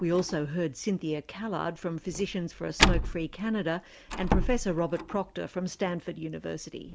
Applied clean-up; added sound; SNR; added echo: none; Slam; 2 dB; none.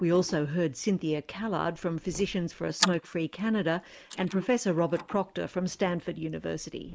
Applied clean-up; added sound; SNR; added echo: neural mask model Resemble Enhance denoiser.